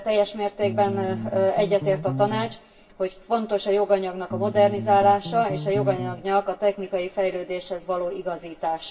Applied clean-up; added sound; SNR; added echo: none; Bass guitar; 7 dB; reverberation time 0.2 s.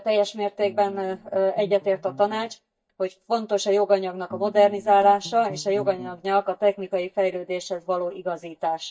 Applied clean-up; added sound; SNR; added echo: neural mask model DeepFilterNet 3.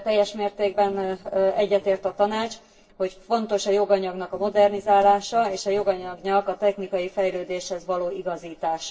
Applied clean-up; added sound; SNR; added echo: neural separator model SepFormer DNS4.